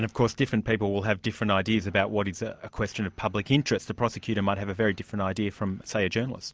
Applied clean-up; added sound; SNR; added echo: none; none; none; none.